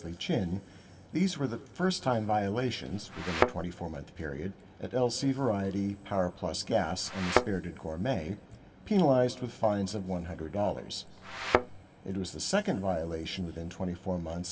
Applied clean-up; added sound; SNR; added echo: none; Thump, thud; 0 dB; reverberation time 2.8 s.